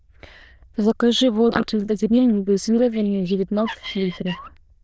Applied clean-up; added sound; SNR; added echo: neural diffusion model UNIVERSE++.